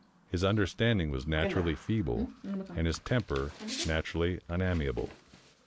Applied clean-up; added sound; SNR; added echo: none; Bicycle; 11 dB; none.